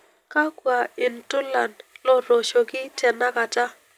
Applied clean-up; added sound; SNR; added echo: none; none; none; none.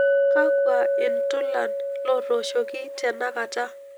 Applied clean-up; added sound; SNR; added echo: none; Chink, clink; -4 dB; none.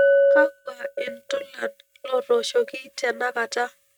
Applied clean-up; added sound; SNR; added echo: neural mask model RNNoise.